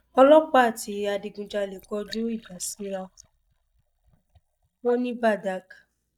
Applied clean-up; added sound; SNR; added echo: neural mask model DeepFilterNet 3.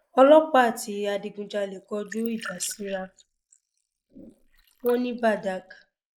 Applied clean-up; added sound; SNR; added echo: neural mask model Resemble Enhance denoiser.